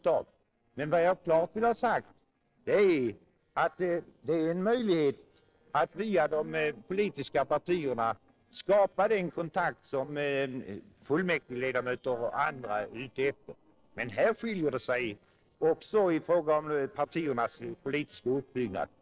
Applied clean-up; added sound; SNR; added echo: neural separator model SepFormer DNS4.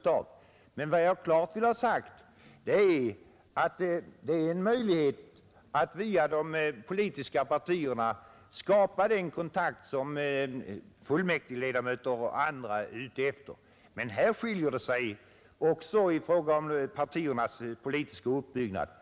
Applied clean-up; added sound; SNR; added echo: none; none; none; none.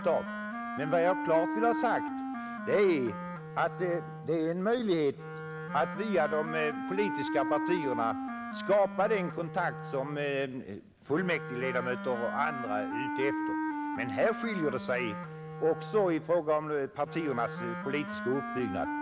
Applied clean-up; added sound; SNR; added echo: none; Wind instrument, woodwind instrument; 6 dB; none.